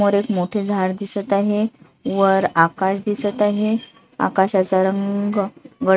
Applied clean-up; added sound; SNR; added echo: neural mask model RNNoise.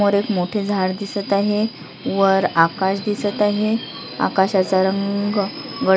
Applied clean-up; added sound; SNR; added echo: none; Subway, metro, underground; 15 dB; none.